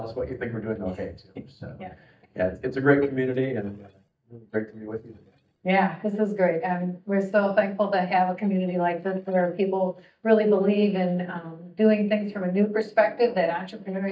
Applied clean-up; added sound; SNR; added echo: neural mask model DeepFilterNet 3.